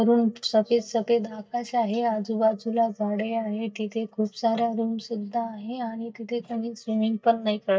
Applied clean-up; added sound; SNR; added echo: neural mask model DeepFilterNet 3.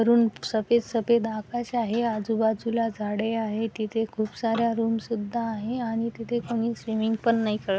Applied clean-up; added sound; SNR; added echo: none; none; none; none.